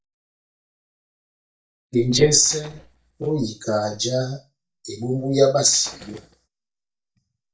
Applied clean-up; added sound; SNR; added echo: neural mask model DeepFilterNet 3.